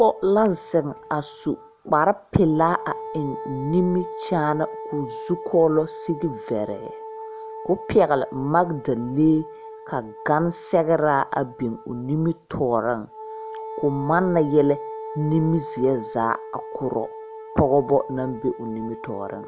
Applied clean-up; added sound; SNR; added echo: none; Wind instrument, woodwind instrument; 13 dB; none.